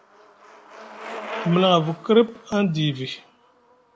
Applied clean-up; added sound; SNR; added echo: none; Bicycle; 15 dB; none.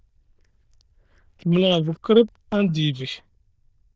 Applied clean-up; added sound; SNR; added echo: neural diffusion model UNIVERSE++.